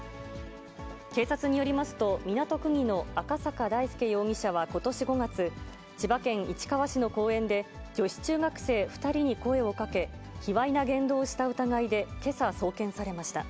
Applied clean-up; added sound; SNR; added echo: none; none; none; none.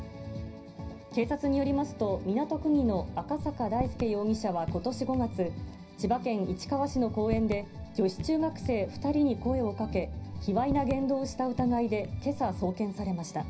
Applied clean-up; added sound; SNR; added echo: none; Raindrop / Drip; 11 dB; reverberation time 0.4 s.